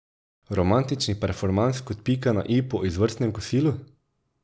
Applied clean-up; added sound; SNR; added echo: none; none; none; none.